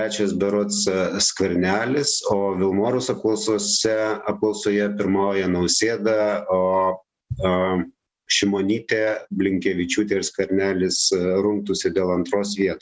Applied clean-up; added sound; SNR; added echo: none; none; none; none.